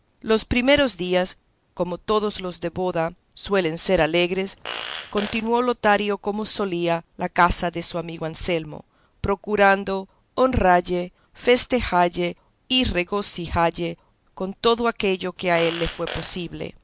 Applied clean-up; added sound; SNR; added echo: none; Fart; 12 dB; none.